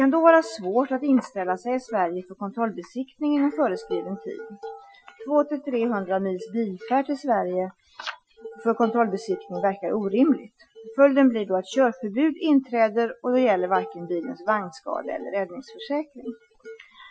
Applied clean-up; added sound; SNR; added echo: classical method Wiener filter.